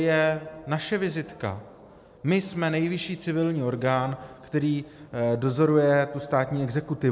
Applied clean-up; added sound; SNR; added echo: none; none; none; none.